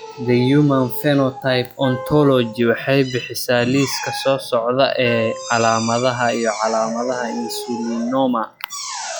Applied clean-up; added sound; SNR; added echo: classical method log-MMSE.